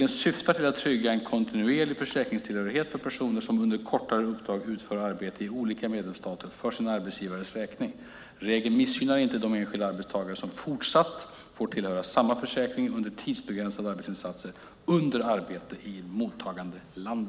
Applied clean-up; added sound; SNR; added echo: none; none; none; none.